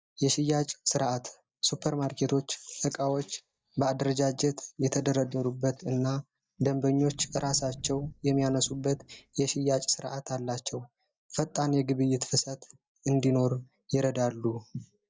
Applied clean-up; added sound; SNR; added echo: neural mask model DeepFilterNet 3.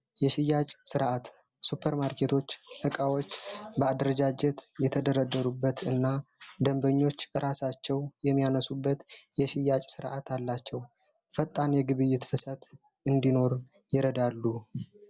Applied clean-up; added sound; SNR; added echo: none; none; none; none.